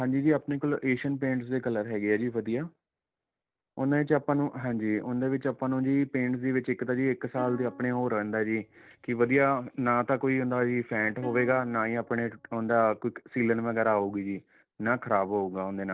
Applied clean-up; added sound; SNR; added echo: neural separator model SepFormer DNS4.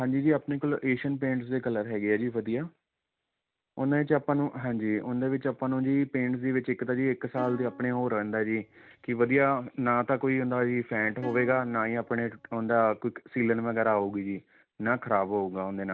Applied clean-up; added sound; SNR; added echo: none; Plucked string instrument; 18 dB; none.